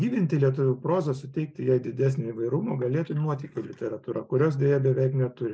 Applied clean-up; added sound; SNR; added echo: neural mask model Resemble Enhance denoiser.